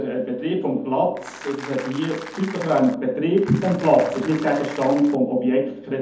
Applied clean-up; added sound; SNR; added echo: none; Applause; 16 dB; reverberation time 0.6 s.